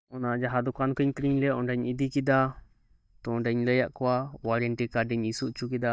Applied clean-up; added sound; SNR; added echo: neural mask model DeepFilterNet 3.